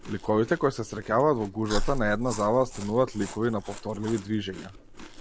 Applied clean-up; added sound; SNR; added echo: none; Chewing, mastication; 8 dB; none.